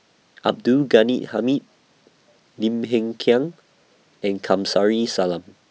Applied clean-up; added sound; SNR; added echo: none; none; none; none.